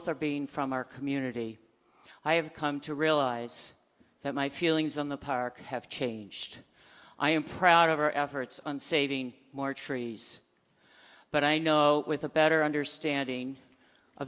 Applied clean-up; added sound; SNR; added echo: none; none; none; none.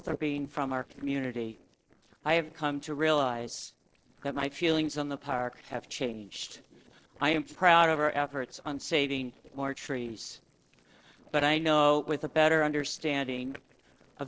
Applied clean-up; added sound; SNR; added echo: neural separator model SepFormer DNS4.